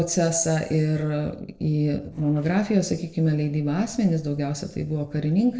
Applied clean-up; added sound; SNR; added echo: neural separator model SepFormer DNS4.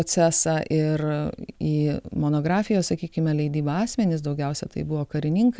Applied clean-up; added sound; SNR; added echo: none; none; none; none.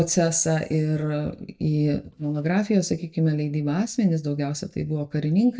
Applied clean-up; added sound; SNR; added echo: neural mask model DeepFilterNet 3.